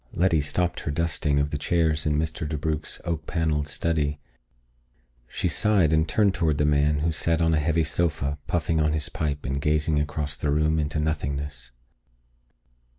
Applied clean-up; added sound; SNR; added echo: none; none; none; none.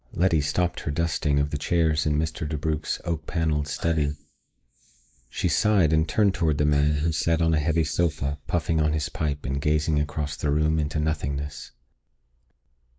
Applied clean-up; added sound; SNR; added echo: neural mask model Resemble Enhance denoiser.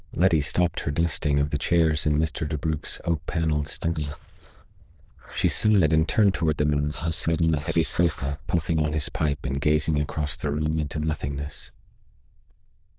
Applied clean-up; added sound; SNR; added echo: neural diffusion model UNIVERSE++.